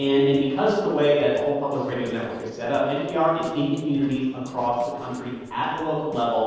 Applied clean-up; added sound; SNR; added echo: neural separator model SepFormer DNS4.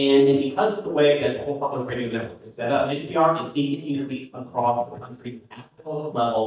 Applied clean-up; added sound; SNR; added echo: neural mask model DeepFilterNet 3.